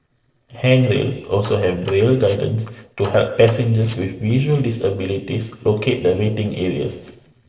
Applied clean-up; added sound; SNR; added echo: neural separator model SepFormer DNS4.